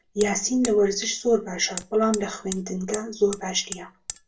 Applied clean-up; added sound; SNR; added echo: none; Hammer; 15 dB; reverberation time 0.2 s.